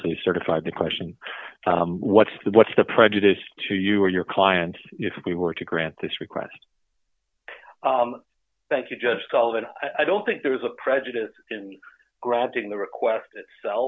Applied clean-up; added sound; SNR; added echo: none; none; none; none.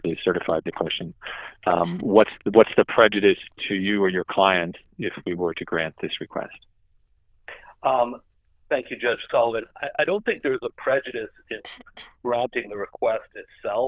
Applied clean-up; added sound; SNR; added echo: neural diffusion model UNIVERSE++.